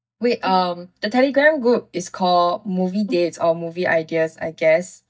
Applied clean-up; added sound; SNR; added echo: neural mask model DeepFilterNet 3.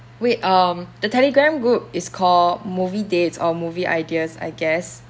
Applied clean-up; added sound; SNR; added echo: none; none; none; none.